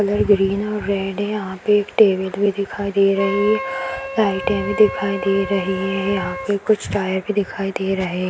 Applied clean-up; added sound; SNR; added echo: none; Wind instrument, woodwind instrument; 13 dB; none.